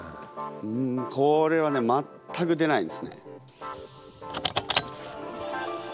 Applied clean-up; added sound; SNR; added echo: none; Car; 5 dB; none.